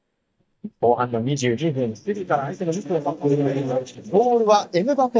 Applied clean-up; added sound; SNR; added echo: neural mask model DeepFilterNet 3.